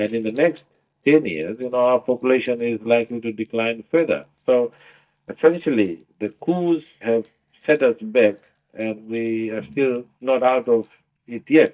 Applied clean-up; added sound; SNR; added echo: neural mask model DeepFilterNet 3.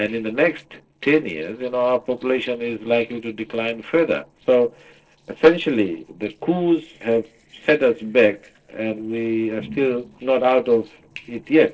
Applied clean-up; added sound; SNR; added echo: neural separator model SepFormer DNS4.